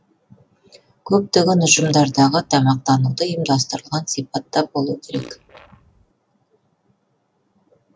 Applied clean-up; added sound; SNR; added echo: none; Fart; 20 dB; none.